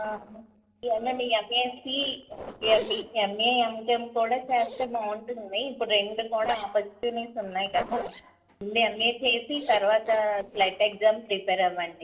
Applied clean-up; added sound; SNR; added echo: neural separator model SepFormer DNS4.